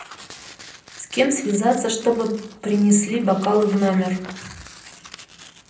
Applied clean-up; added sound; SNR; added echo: none; Tearing; 20 dB; reverberation time 0.6 s.